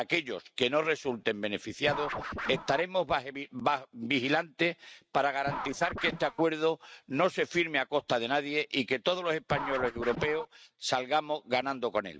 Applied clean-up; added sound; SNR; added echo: neural mask model RNNoise.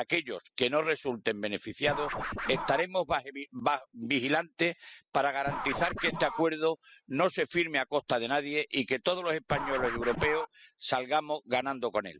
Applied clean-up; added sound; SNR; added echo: classical method spectral subtraction.